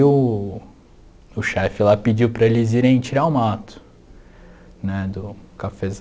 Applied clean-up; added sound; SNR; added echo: none; none; none; none.